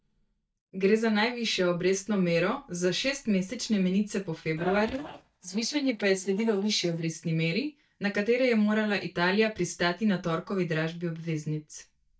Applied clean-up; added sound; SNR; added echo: neural mask model DeepFilterNet 3.